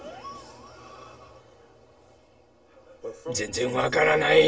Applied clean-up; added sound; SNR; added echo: none; none; none; reverberation time 2.6 s.